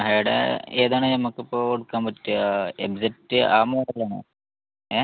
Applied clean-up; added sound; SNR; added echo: none; none; none; none.